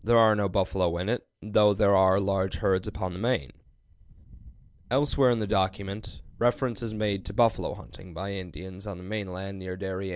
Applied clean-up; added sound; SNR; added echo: neural separator model SepFormer DNS4.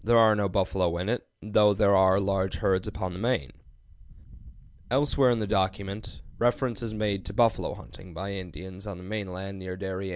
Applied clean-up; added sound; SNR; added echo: none; Wind; 19 dB; none.